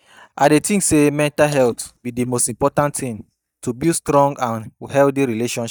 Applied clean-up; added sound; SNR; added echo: neural mask model DeepFilterNet 3.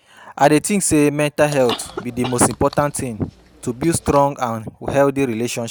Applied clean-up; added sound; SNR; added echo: none; Chewing, mastication / Cough; 15 dB; none.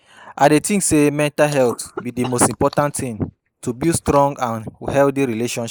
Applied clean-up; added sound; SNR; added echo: neural mask model Resemble Enhance denoiser.